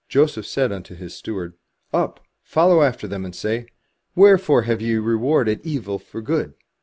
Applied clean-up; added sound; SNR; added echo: none; none; none; none.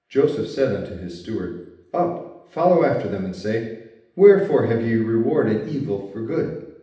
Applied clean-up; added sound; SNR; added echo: none; none; none; reverberation time 0.8 s.